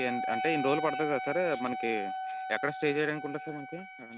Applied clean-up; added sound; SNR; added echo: none; Wind instrument, woodwind instrument; 4 dB; none.